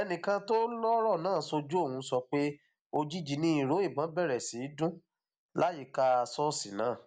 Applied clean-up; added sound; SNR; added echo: none; none; none; none.